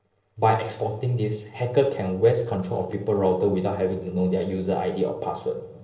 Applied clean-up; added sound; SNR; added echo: neural separator model SepFormer DNS4.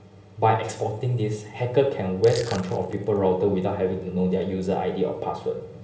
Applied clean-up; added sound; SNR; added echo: none; Crushing; 16 dB; reverberation time 1.2 s.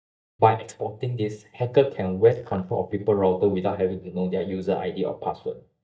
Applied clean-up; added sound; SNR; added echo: neural mask model DeepFilterNet 3.